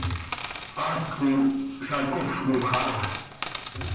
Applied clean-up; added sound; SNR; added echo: none; Coin (dropping); 10 dB; reverberation time 0.8 s.